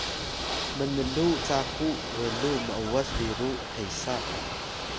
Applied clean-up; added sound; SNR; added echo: none; Ocean / Boat, Water vehicle; 2 dB; none.